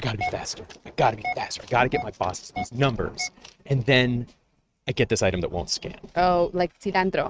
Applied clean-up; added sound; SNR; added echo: neural mask model RNNoise.